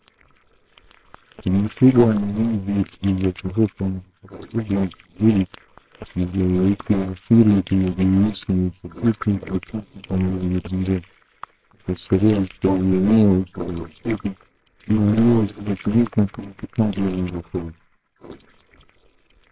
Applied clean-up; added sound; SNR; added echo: neural separator model SepFormer WHAMR!.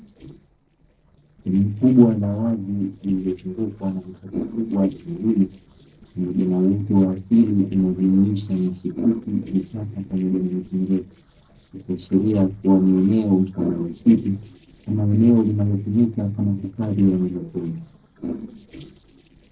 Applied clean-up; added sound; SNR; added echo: neural separator model SepFormer DNS4.